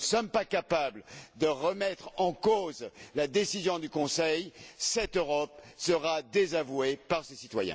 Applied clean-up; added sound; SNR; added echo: none; none; none; none.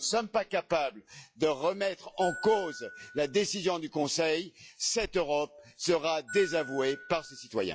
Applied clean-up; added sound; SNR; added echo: classical method log-MMSE.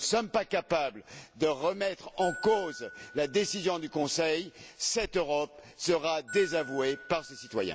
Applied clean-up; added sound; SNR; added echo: none; Glockenspiel; 18 dB; none.